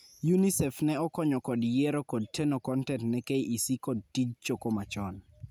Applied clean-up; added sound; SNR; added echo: none; none; none; none.